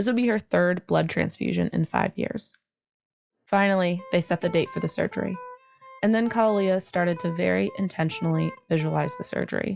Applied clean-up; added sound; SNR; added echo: classical method log-MMSE.